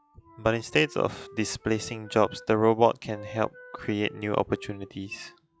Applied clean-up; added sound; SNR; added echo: classical method log-MMSE.